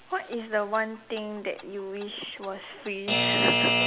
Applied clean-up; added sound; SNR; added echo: none; Alarm / Clock; -2 dB; none.